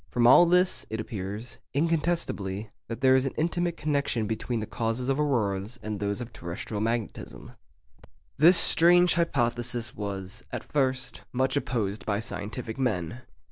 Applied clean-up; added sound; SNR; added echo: neural separator model SepFormer DNS4.